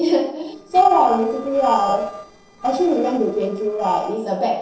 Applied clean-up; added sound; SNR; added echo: neural separator model SepFormer DNS4.